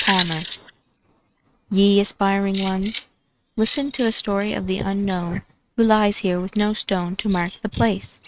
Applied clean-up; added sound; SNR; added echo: neural mask model RNNoise.